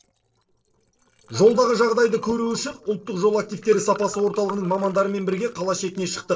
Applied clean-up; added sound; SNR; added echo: neural separator model SepFormer DNS4.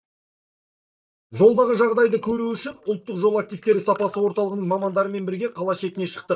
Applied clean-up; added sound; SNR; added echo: neural mask model DeepFilterNet 3.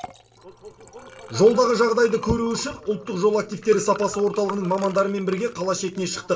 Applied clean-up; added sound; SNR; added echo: none; Liquid; 17 dB; reverberation time 0.2 s.